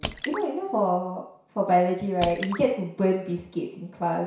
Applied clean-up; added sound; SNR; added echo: none; Drip / Splash, splatter; 13 dB; reverberation time 0.6 s.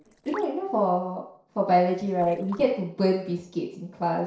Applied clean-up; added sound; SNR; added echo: neural separator model SepFormer DNS4.